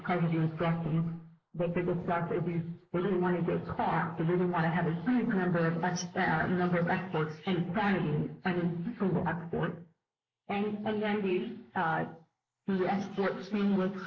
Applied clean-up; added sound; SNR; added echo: neural mask model Resemble Enhance denoiser.